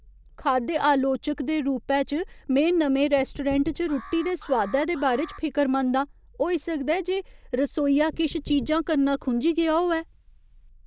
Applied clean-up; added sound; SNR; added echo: none; Alarm + Knock / Wood; 19 dB; none.